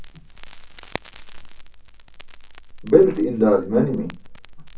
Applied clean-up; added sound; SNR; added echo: none; Crackle; 13 dB; reverberation time 0.3 s.